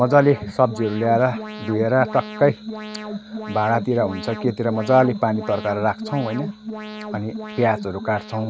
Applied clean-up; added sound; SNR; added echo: none; Alarm; 11 dB; none.